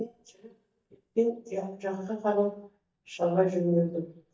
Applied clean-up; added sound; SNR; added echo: neural mask model DeepFilterNet 3.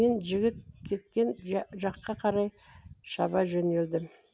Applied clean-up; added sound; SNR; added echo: none; none; none; none.